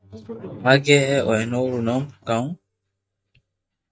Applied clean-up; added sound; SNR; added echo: neural mask model DeepFilterNet 3.